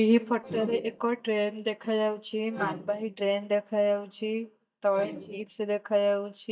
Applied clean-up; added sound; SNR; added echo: neural mask model DeepFilterNet 3.